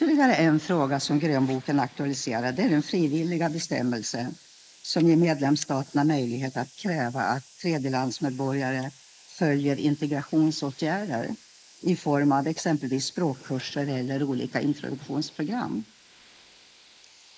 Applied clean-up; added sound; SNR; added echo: neural mask model Resemble Enhance denoiser.